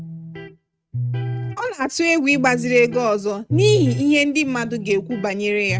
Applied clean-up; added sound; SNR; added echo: neural mask model RNNoise.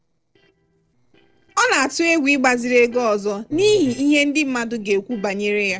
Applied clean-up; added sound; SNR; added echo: neural separator model SepFormer DNS4.